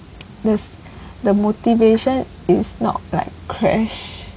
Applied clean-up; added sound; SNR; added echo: none; none; none; none.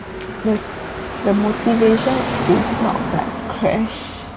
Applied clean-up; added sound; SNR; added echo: none; Car passing by / Traffic noise, roadway noise; 5 dB; none.